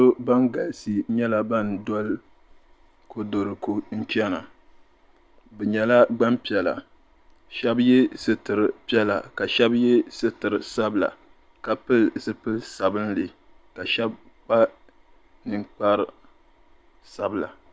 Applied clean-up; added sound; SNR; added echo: none; none; none; none.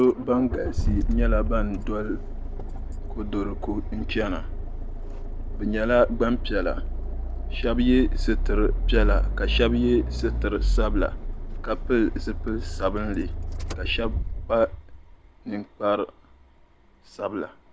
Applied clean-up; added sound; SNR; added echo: none; Accelerating, revving, vroom; 0 dB; none.